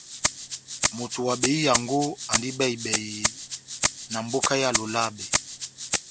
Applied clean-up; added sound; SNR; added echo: none; Rattle (instrument); 1 dB; none.